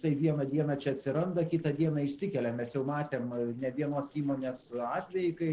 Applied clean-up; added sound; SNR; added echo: neural separator model SepFormer DNS4.